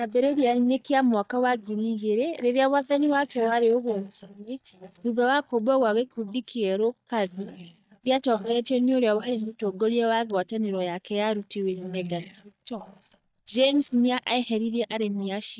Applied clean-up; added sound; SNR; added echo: neural mask model DeepFilterNet 3.